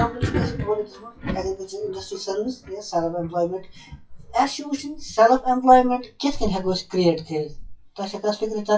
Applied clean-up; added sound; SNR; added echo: classical method WPE with log-MMSE.